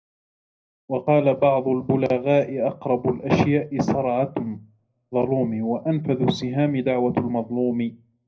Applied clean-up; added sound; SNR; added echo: none; none; none; reverberation time 0.3 s.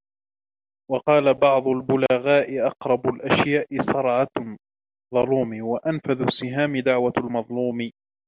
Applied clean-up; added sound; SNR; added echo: none; none; none; none.